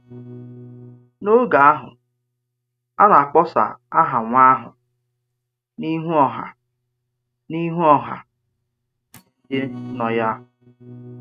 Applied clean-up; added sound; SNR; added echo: neural mask model RNNoise.